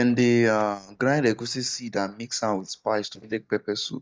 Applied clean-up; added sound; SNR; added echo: neural mask model DeepFilterNet 3.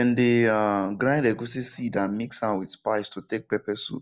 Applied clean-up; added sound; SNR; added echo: none; none; none; none.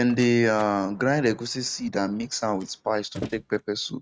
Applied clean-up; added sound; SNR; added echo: neural mask model RNNoise.